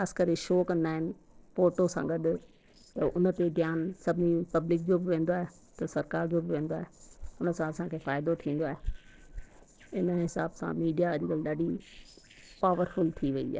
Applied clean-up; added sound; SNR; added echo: neural separator model SepFormer DNS4.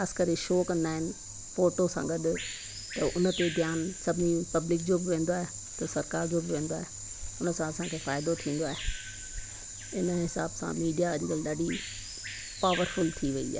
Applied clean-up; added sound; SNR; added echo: none; Bird vocalization, bird call, bird song; 10 dB; none.